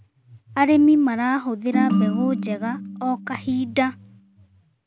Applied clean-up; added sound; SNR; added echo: none; Ringtone; 4 dB; none.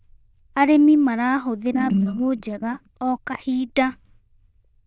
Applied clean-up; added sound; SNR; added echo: neural diffusion model UNIVERSE++.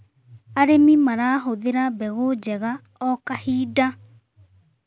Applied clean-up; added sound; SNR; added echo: none; none; none; none.